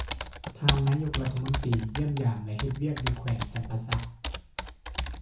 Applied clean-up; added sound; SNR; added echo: none; Computer keyboard; 3 dB; reverberation time 0.6 s.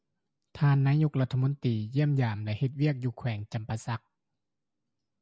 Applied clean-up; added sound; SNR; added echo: none; none; none; none.